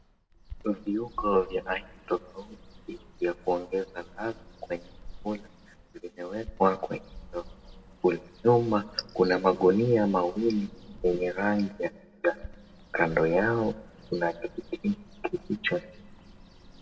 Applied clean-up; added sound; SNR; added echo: none; Bird; 19 dB; reverberation time 1.6 s.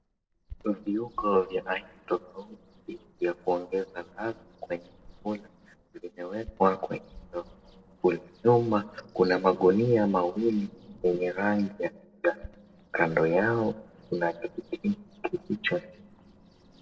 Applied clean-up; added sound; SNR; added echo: neural separator model SepFormer DNS4.